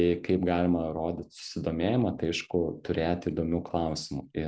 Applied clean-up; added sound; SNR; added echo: none; none; none; none.